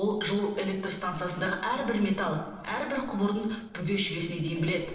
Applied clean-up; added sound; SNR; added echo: neural separator model SepFormer DNS4.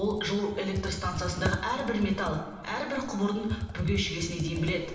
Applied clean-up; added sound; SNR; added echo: none; Computer keyboard; 7 dB; reverberation time 1.1 s.